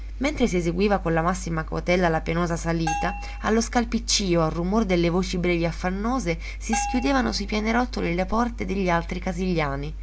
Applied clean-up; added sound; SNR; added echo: none; Bell; 11 dB; none.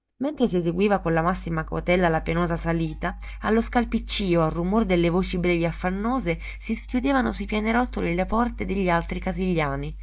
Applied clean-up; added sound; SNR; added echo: neural mask model DeepFilterNet 3.